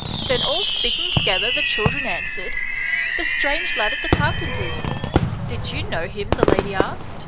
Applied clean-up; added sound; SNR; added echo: none; Fireworks; -4 dB; none.